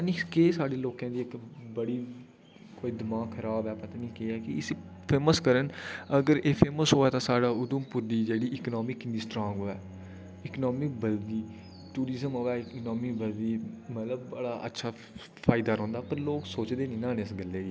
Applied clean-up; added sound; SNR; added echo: none; Bowed string instrument; 20 dB; none.